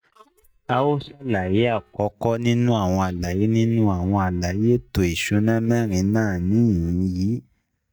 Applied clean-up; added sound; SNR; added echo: neural mask model DeepFilterNet 3.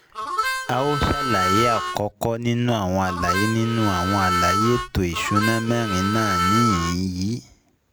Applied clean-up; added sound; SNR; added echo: none; Harmonica; 2 dB; none.